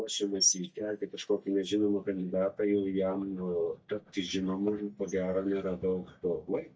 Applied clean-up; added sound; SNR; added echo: neural mask model DeepFilterNet 3.